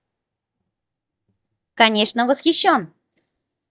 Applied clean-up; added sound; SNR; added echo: neural mask model DeepFilterNet 3.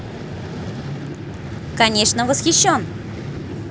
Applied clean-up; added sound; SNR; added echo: none; Vehicle; 7 dB; none.